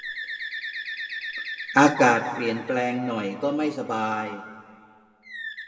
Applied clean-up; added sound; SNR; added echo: none; Bird; 11 dB; reverberation time 1.7 s.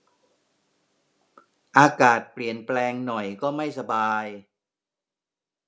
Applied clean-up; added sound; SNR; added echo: none; none; none; none.